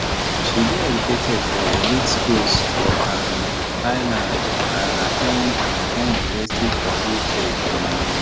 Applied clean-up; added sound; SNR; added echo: none; Ocean / Boat, Water vehicle; -4 dB; none.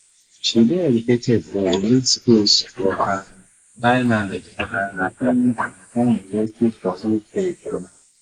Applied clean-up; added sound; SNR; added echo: neural mask model Resemble Enhance denoiser.